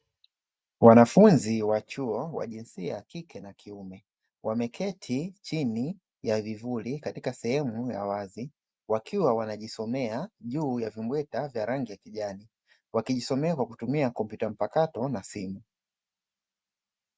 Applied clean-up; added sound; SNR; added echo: none; none; none; none.